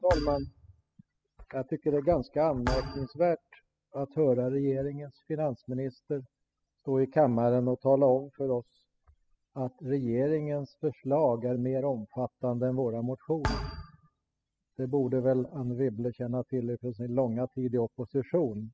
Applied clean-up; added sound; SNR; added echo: classical method spectral subtraction.